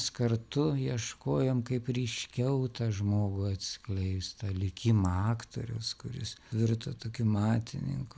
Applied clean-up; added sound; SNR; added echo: none; none; none; none.